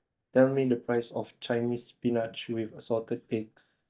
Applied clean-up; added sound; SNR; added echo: neural mask model DeepFilterNet 3.